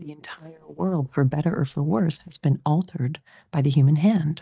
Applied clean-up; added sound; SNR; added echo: neural mask model DeepFilterNet 3.